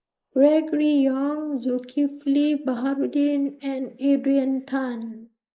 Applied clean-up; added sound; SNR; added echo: neural mask model Resemble Enhance denoiser.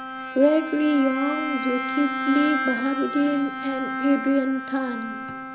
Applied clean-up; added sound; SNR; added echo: none; Bowed string instrument; 6 dB; none.